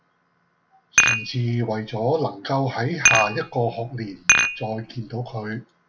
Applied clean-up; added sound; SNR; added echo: none; Dishes, pots, and pans; -3 dB; none.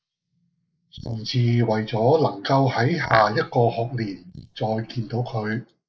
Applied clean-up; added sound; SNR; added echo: neural mask model Resemble Enhance denoiser.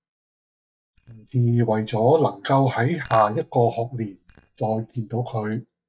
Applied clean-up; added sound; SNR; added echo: neural mask model DeepFilterNet 3.